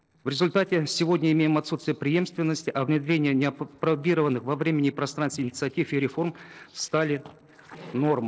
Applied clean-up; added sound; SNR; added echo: neural separator model SepFormer DNS4.